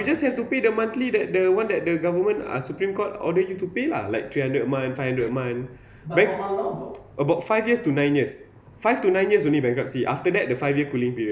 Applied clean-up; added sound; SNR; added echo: none; none; none; none.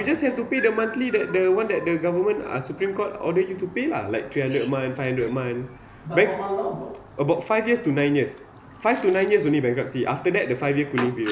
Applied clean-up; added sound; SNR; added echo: none; Chirp, tweet; 18 dB; none.